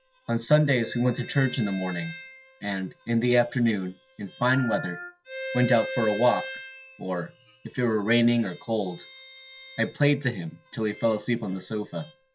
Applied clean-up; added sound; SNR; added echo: classical method log-MMSE.